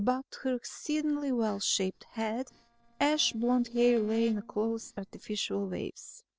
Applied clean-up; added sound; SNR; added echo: neural separator model SepFormer DNS4.